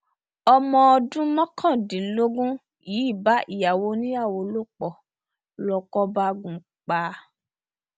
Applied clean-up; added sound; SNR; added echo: none; none; none; none.